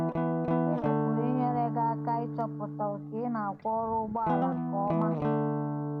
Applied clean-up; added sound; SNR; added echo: none; Guitar; -2 dB; none.